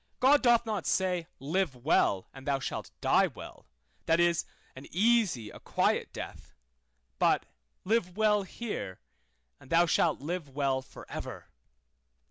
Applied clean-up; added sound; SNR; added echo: none; none; none; none.